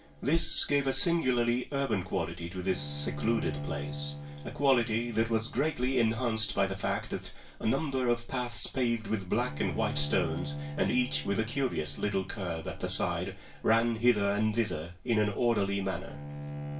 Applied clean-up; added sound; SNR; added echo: none; Bowed string instrument; 13 dB; reverberation time 0.2 s.